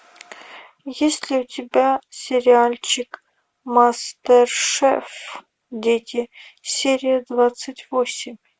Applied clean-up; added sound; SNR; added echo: none; none; none; none.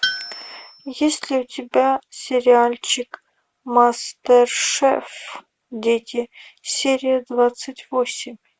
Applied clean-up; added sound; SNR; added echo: none; Tools; 12 dB; none.